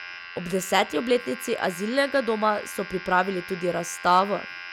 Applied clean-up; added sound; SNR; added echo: none; Domestic sounds, home sounds; 14 dB; none.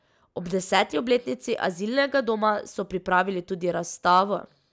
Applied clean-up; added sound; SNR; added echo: none; none; none; none.